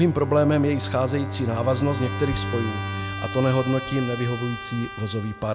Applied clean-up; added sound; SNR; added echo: none; Bowed string instrument + Trumpet; 7 dB; none.